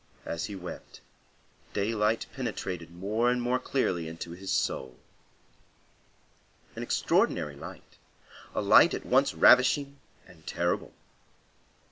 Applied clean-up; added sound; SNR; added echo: none; none; none; none.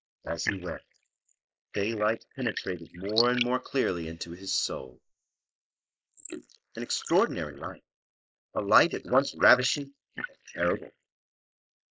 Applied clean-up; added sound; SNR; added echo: neural mask model Resemble Enhance denoiser.